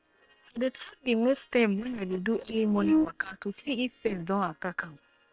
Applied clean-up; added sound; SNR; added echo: neural separator model SepFormer WHAM!.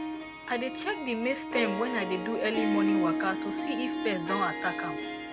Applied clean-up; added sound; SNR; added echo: none; Harp; 0 dB; none.